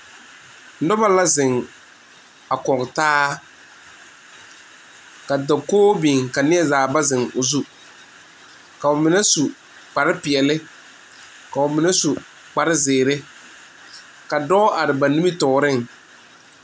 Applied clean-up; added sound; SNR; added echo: none; none; none; none.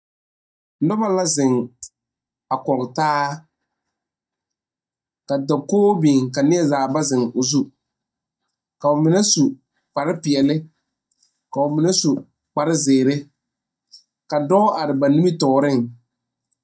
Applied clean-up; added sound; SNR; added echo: neural mask model DeepFilterNet 3.